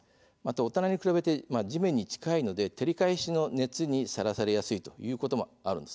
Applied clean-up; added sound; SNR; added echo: none; none; none; none.